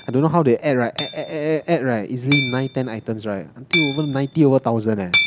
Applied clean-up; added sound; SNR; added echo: none; Hammer; 7 dB; none.